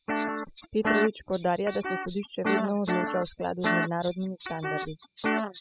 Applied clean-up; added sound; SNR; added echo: classical method spectral subtraction.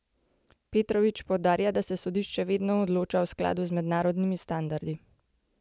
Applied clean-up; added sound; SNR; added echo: none; none; none; none.